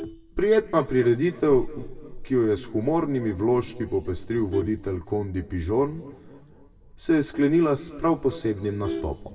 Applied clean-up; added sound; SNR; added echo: none; Vehicle horn, car horn, honking; 18 dB; reverberation time 2.0 s.